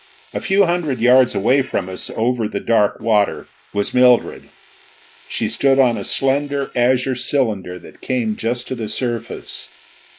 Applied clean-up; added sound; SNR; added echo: neural mask model Resemble Enhance denoiser.